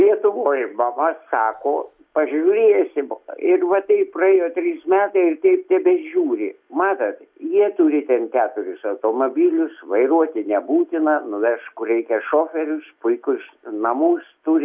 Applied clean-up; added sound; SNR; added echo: none; none; none; none.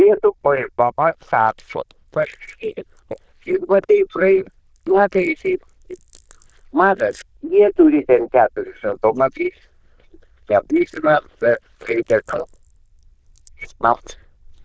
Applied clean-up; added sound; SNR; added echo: neural diffusion model UNIVERSE++.